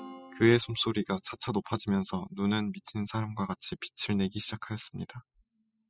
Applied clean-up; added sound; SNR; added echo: classical method spectral subtraction.